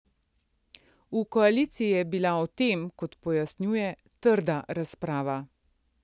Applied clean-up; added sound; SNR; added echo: none; none; none; none.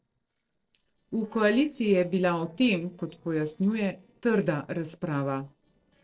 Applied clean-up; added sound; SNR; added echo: neural separator model SepFormer DNS4.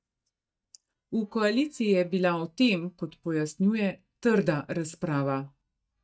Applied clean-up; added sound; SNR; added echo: neural mask model DeepFilterNet 3.